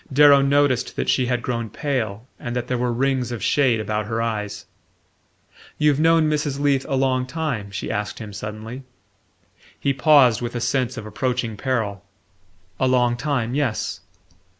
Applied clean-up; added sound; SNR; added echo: none; none; none; none.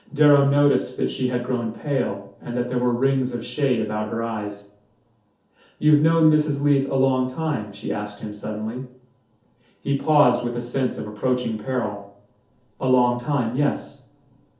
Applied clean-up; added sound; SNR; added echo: none; none; none; reverberation time 0.5 s.